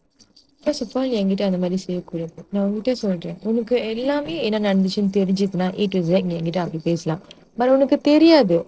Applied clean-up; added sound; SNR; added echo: neural separator model SepFormer DNS4.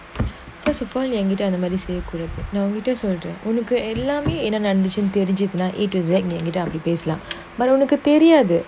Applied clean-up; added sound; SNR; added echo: none; none; none; none.